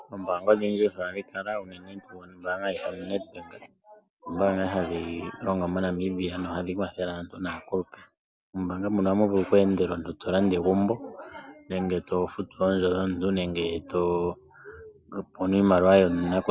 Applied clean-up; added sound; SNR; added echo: none; none; none; none.